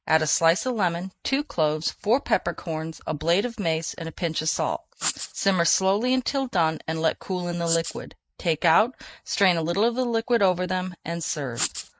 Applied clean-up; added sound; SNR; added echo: neural mask model Resemble Enhance denoiser.